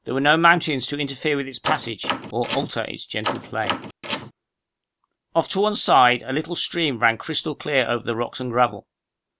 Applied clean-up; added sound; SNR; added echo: none; Door; 7 dB; none.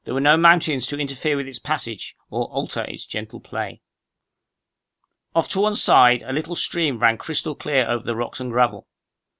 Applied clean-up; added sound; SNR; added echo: none; none; none; none.